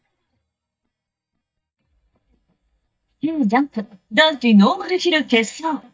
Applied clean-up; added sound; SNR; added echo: neural mask model DeepFilterNet 3.